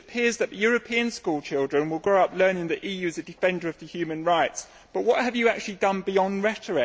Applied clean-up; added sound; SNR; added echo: none; none; none; none.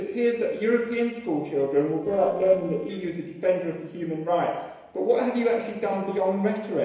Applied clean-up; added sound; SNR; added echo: neural separator model SepFormer DNS4.